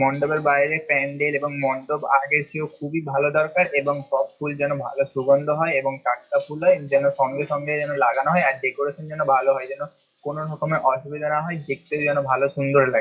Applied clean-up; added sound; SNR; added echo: classical method WPE with log-MMSE.